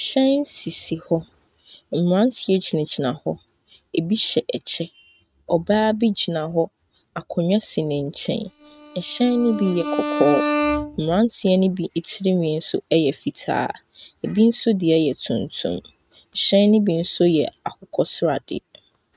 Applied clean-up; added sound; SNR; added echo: neural mask model RNNoise.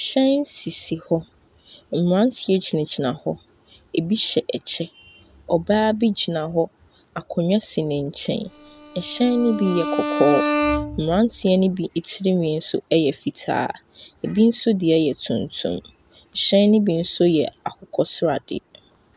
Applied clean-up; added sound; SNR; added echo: none; Bowed string instrument; 4 dB; none.